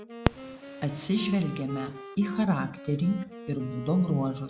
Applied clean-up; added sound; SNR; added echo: none; Wind instrument, woodwind instrument; 14 dB; none.